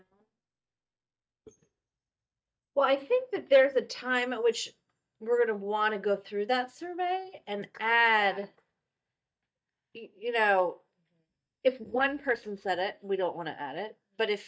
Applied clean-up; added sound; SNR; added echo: neural mask model DeepFilterNet 3.